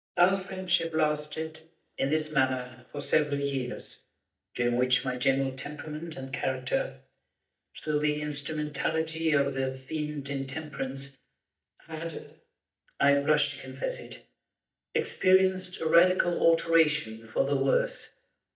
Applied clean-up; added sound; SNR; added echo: neural mask model DeepFilterNet 3.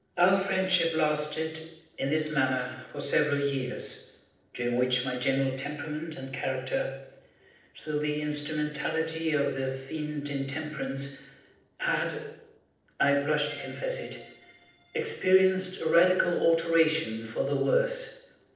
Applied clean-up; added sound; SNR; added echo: neural separator model SepFormer DNS4.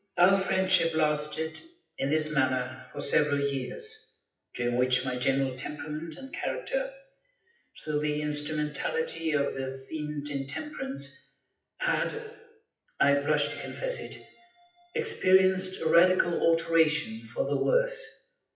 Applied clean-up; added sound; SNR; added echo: classical method WPE with log-MMSE.